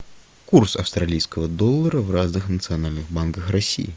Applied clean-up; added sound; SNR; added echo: none; none; none; none.